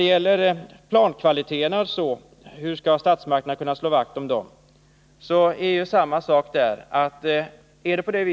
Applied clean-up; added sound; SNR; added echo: none; none; none; none.